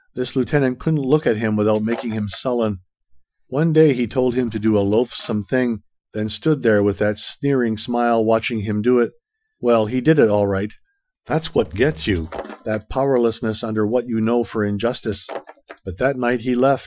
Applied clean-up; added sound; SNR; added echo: classical method Wiener filter.